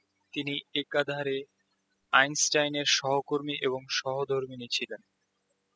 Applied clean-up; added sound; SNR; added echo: classical method spectral subtraction.